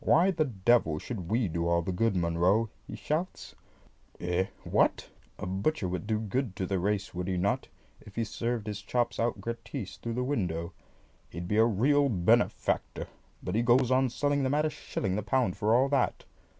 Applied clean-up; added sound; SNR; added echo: none; none; none; none.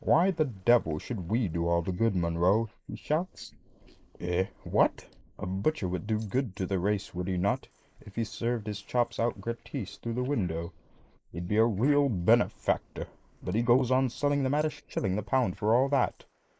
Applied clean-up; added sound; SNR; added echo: neural mask model Resemble Enhance denoiser.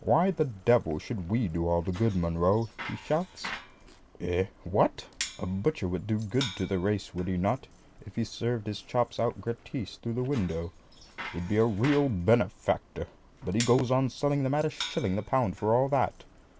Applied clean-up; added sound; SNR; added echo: none; Bicycle; 16 dB; none.